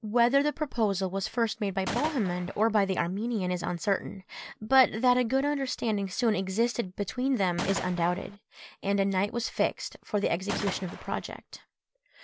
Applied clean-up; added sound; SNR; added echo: none; Gunshot, gunfire; 8 dB; none.